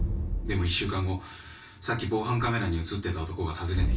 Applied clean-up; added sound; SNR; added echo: none; Explosion; 4 dB; reverberation time 0.1 s.